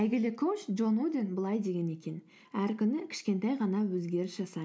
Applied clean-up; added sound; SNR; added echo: none; none; none; none.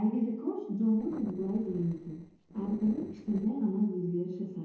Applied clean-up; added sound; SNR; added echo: neural separator model SepFormer DNS4.